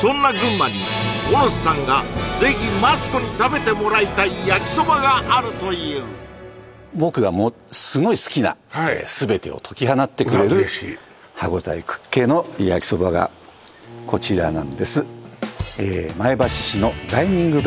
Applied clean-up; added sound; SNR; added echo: none; Bowed string instrument; 19 dB; none.